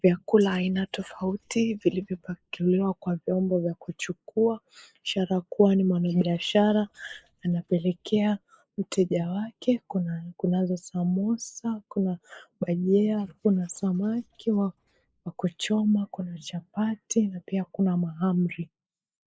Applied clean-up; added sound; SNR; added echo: neural mask model Resemble Enhance denoiser.